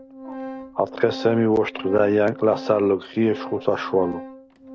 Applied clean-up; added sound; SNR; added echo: none; Organ; 14 dB; none.